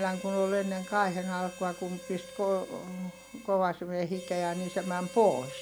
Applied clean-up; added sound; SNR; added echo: none; Harmonica; 15 dB; none.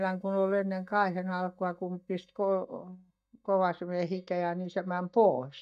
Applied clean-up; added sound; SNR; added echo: neural mask model DeepFilterNet 3.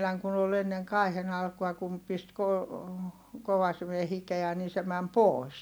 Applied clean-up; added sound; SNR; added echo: none; none; none; none.